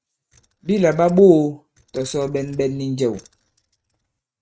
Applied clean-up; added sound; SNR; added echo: neural mask model RNNoise.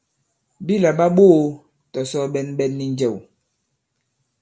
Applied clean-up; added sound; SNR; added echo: none; none; none; none.